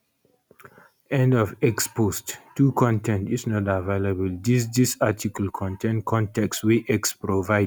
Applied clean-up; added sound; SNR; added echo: none; none; none; none.